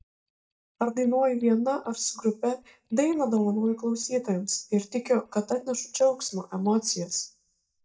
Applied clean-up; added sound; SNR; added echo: neural mask model DeepFilterNet 3.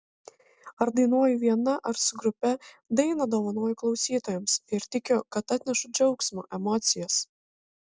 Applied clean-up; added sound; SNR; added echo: none; none; none; none.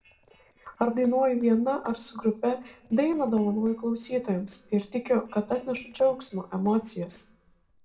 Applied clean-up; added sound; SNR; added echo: neural separator model SepFormer DNS4.